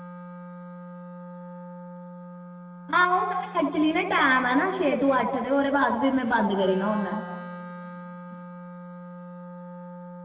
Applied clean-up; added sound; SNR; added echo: none; Wind instrument, woodwind instrument; 14 dB; reverberation time 2.2 s.